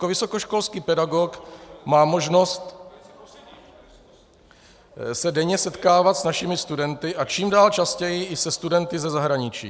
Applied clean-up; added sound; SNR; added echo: none; none; none; none.